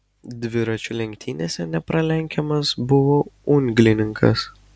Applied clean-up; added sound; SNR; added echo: none; none; none; none.